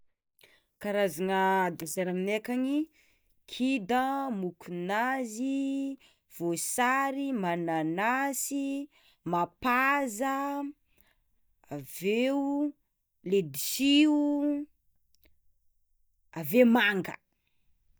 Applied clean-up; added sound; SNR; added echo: neural mask model DeepFilterNet 3.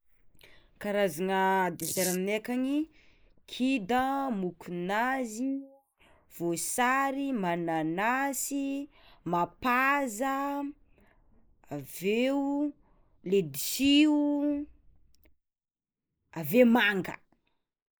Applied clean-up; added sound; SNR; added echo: neural mask model Resemble Enhance denoiser.